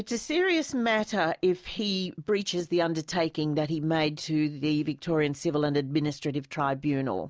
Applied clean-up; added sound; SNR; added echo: none; none; none; none.